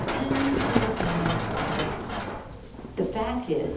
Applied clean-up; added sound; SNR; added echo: none; Run; -1 dB; reverberation time 0.8 s.